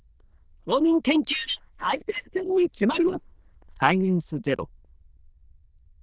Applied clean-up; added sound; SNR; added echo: neural diffusion model UNIVERSE++.